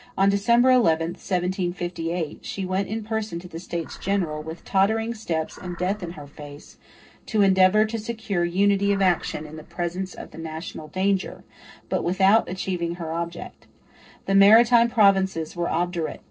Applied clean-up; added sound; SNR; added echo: neural separator model SepFormer DNS4.